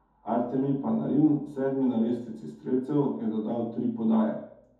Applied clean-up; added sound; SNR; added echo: none; none; none; reverberation time 0.5 s.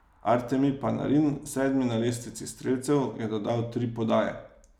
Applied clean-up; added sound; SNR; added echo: none; none; none; none.